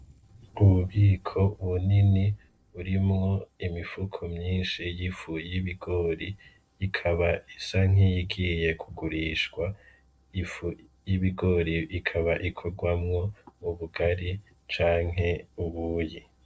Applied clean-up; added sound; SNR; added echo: neural separator model SepFormer DNS4.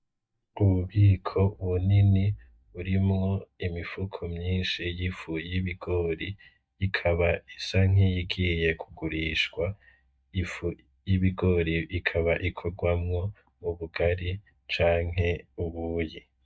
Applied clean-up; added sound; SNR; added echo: neural mask model DeepFilterNet 3.